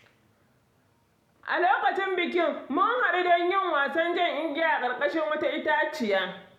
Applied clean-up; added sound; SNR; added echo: none; none; none; reverberation time 0.5 s.